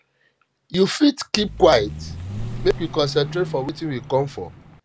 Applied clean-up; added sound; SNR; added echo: none; Vehicle; 10 dB; none.